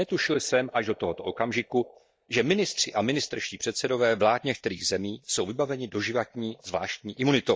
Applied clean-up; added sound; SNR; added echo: neural mask model DeepFilterNet 3.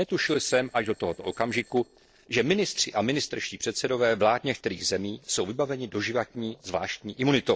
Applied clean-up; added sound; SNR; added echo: neural separator model SepFormer DNS4.